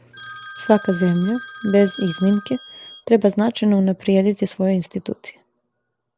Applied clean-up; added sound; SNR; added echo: none; Telephone; 11 dB; none.